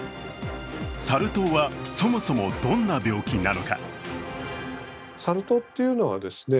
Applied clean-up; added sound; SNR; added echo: none; none; none; none.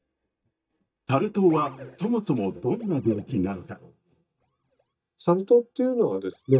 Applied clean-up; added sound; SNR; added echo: neural mask model DeepFilterNet 3.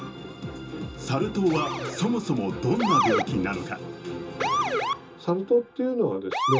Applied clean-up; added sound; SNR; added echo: none; Motor vehicle (road) / Siren; 3 dB; reverberation time 0.2 s.